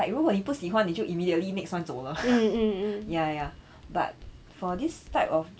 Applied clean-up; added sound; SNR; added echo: none; Walk, footsteps; 20 dB; none.